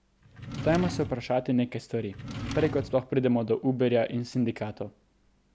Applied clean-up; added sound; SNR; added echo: none; Drawer open or close; 9 dB; none.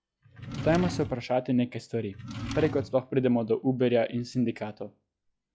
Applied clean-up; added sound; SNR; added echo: classical method log-MMSE.